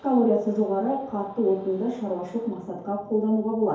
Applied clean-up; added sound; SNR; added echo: none; none; none; reverberation time 2.4 s.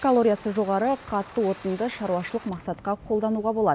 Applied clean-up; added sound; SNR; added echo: none; none; none; none.